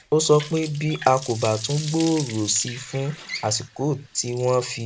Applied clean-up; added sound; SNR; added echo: none; Water tap, faucet; 14 dB; none.